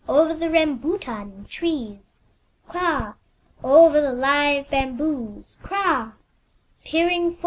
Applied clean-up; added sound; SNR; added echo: none; none; none; none.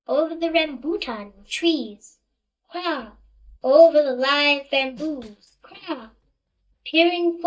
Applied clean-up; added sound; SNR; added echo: neural mask model DeepFilterNet 3.